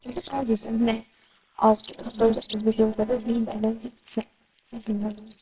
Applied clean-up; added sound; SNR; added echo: neural separator model SepFormer WHAMR!.